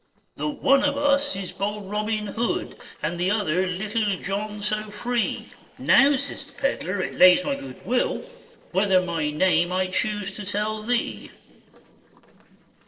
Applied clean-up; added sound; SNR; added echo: neural separator model SepFormer DNS4.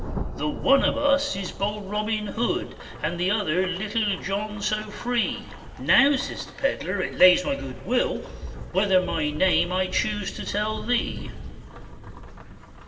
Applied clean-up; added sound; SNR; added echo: none; Rain / Thunderstorm; 10 dB; reverberation time 2.4 s.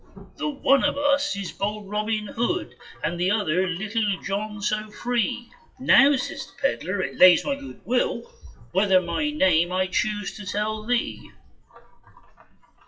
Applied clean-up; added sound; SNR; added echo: classical method WPE with log-MMSE.